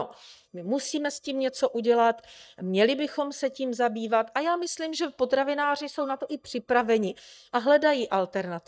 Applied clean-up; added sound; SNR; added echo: neural mask model DeepFilterNet 3.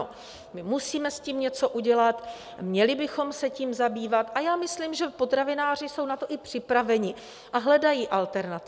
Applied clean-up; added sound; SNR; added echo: none; none; none; none.